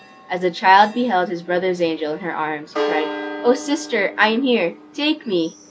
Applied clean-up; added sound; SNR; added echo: none; Church bell; 12 dB; none.